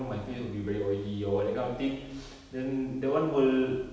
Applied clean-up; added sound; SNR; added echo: none; none; none; none.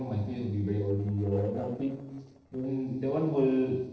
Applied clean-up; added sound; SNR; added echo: neural separator model SepFormer DNS4.